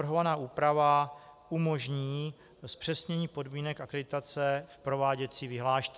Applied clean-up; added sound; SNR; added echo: none; none; none; none.